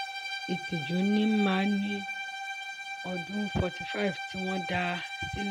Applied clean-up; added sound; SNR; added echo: none; Bowed string instrument; 6 dB; none.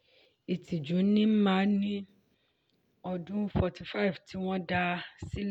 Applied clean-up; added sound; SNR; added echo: none; none; none; none.